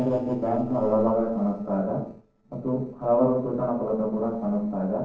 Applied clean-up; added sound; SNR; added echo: neural separator model SepFormer DNS4.